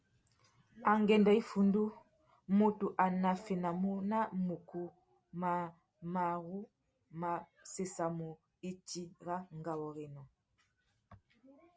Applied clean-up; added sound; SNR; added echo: none; none; none; none.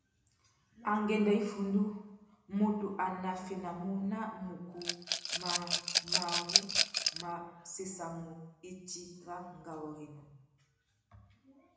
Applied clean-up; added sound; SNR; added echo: none; Rattle / Glass; -4 dB; reverberation time 0.9 s.